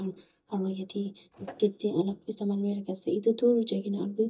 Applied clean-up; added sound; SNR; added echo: neural mask model DeepFilterNet 3.